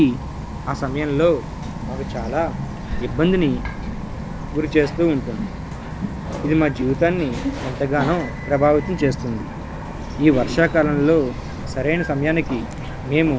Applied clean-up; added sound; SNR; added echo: none; Bird vocalization, bird call, bird song; 7 dB; none.